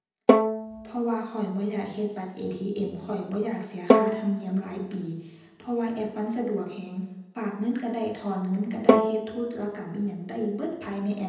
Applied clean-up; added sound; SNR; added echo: none; Bowed string instrument; -4 dB; reverberation time 0.9 s.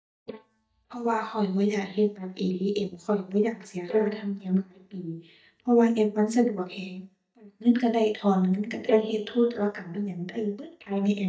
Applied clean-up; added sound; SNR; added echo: neural mask model DeepFilterNet 3.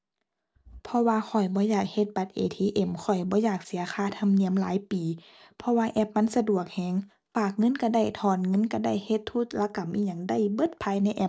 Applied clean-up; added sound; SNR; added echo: none; none; none; none.